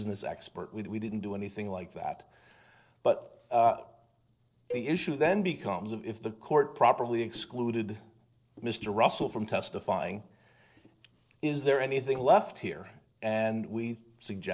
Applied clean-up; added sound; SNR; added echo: neural separator model SepFormer DNS4.